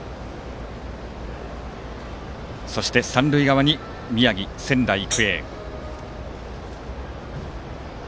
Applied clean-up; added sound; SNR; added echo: none; Hi-hat; 4 dB; none.